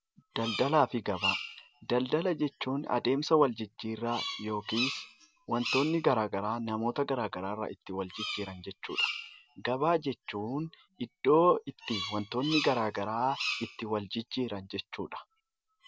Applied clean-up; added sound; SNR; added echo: none; Bird vocalization, bird call, bird song; 10 dB; none.